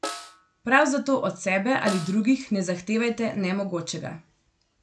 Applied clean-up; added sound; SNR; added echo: none; Snare drum; 15 dB; none.